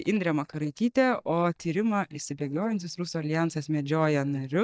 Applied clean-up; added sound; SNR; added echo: neural mask model DeepFilterNet 3.